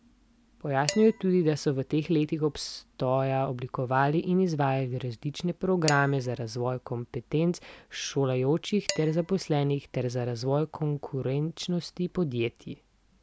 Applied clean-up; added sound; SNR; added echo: none; Dishes, pots, and pans; 15 dB; none.